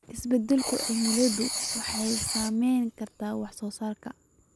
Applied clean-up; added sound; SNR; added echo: none; Writing; 5 dB; none.